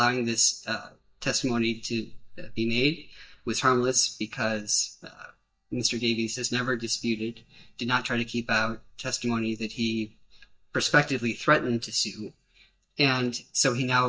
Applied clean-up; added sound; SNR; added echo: neural mask model DeepFilterNet 3.